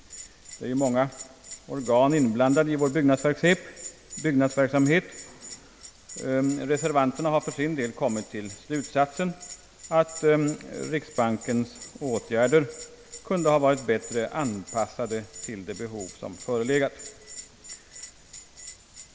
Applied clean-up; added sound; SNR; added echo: none; Bell; 17 dB; none.